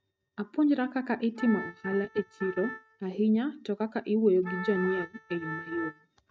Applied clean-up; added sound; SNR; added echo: neural mask model RNNoise.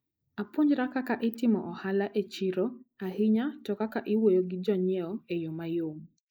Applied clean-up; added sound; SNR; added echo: neural mask model Resemble Enhance denoiser.